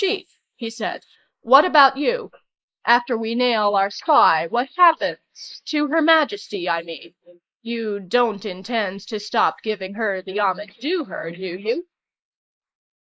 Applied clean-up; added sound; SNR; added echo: neural mask model Resemble Enhance denoiser.